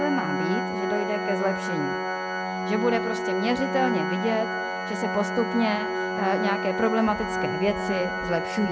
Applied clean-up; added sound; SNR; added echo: none; Organ; 1 dB; none.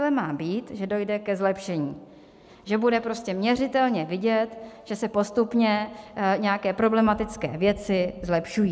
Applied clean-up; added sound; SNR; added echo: none; none; none; none.